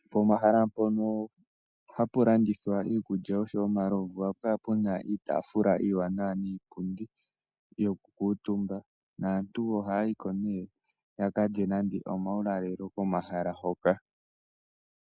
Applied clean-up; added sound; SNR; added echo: none; none; none; none.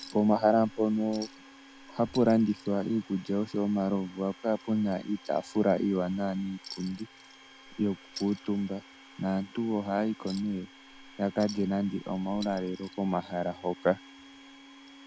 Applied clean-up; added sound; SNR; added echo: none; Chink, clink + Domestic sounds, home sounds; 20 dB; none.